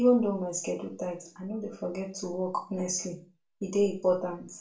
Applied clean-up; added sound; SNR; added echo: none; none; none; reverberation time 0.3 s.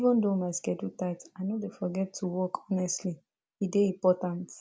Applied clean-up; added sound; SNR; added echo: none; none; none; none.